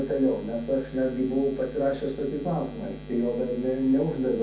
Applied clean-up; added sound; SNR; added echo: none; Buzz; 15 dB; reverberation time 0.6 s.